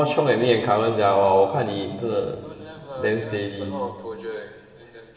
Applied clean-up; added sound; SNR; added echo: none; none; none; reverberation time 2.2 s.